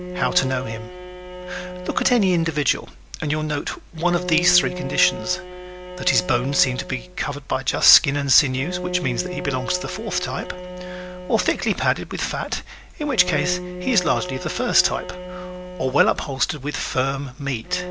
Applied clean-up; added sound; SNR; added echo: none; Bowed string instrument; 10 dB; none.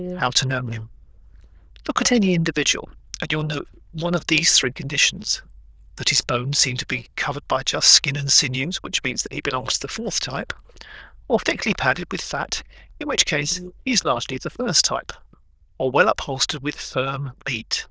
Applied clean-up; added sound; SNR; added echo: neural diffusion model UNIVERSE++.